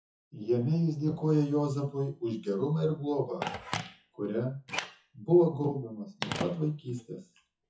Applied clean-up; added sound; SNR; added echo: classical method WPE with log-MMSE.